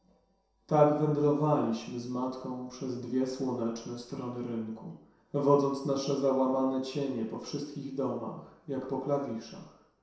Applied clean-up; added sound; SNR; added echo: none; none; none; reverberation time 0.7 s.